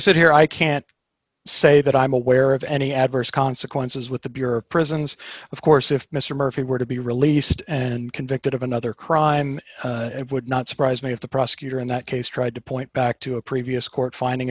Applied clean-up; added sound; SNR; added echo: none; none; none; none.